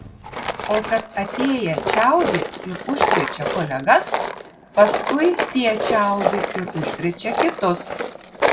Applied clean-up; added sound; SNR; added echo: none; Tools; 3 dB; reverberation time 1.1 s.